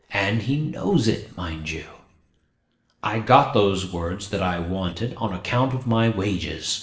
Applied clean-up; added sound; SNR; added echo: neural separator model SepFormer DNS4.